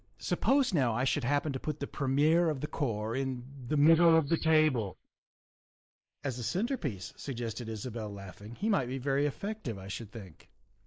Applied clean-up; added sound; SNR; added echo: neural mask model Resemble Enhance denoiser.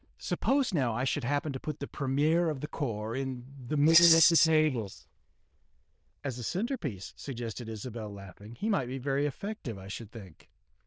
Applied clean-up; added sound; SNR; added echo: neural diffusion model UNIVERSE++.